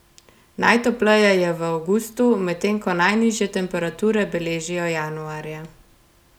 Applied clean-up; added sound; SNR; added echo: none; none; none; none.